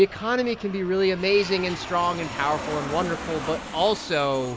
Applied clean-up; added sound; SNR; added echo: none; Aircraft; 11 dB; none.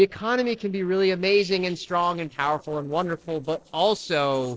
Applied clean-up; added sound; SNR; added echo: neural separator model SepFormer DNS4.